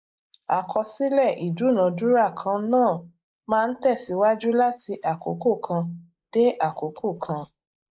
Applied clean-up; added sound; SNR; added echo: neural mask model Resemble Enhance denoiser.